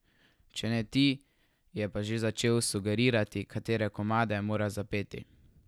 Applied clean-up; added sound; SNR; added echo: none; none; none; none.